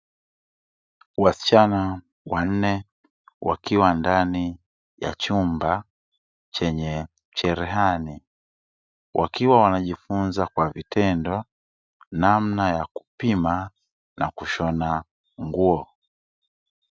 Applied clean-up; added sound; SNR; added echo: none; none; none; none.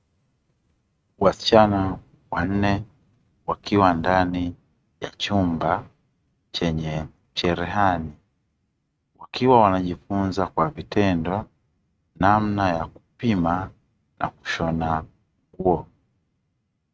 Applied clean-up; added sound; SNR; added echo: neural mask model RNNoise.